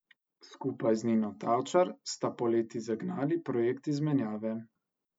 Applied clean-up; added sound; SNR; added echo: none; none; none; none.